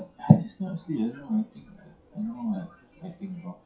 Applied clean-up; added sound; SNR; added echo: classical method WPE with log-MMSE.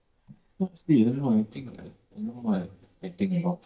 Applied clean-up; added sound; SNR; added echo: neural mask model DeepFilterNet 3.